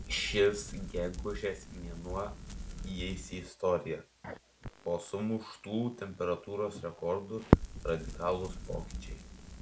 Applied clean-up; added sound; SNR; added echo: none; Crackle; 2 dB; none.